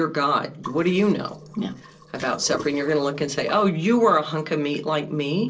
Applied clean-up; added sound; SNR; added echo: neural separator model SepFormer DNS4.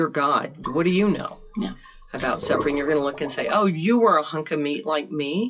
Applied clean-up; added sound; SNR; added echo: classical method WPE with log-MMSE.